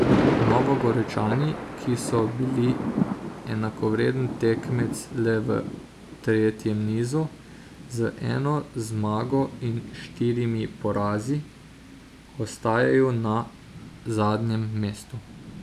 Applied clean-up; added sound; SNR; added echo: none; Thunder; 5 dB; none.